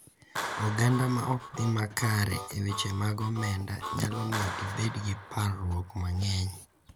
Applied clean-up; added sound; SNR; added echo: none; Clapping + Harmonica; 10 dB; none.